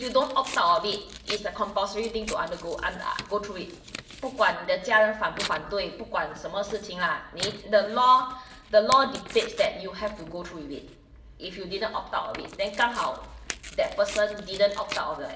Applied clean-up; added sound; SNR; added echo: none; Tearing; 15 dB; reverberation time 0.7 s.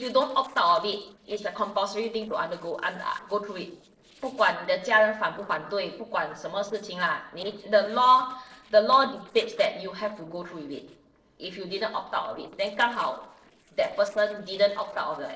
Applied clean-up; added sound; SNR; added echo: neural separator model SepFormer DNS4.